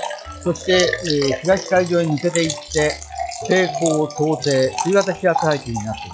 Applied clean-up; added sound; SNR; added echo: classical method log-MMSE.